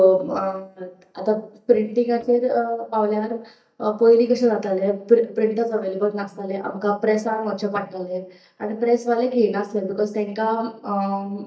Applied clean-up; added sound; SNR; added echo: neural mask model DeepFilterNet 3.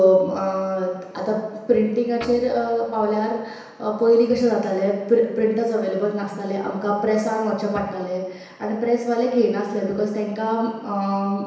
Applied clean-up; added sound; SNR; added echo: none; Guitar; 18 dB; reverberation time 1.0 s.